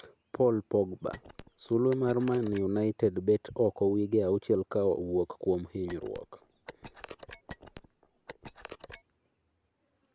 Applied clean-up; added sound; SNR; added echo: none; Telephone; 18 dB; none.